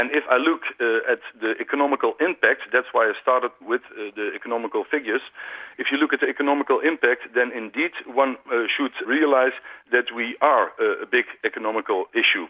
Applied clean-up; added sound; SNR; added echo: none; none; none; none.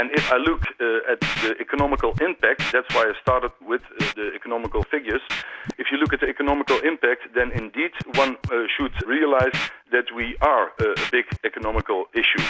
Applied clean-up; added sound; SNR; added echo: none; Scratching (performance technique); 8 dB; none.